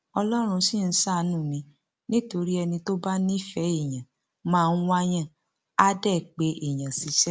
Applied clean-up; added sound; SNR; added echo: none; none; none; none.